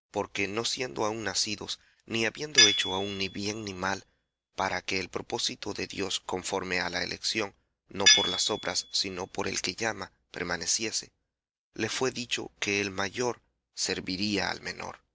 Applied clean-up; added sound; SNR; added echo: none; Tools; -2 dB; none.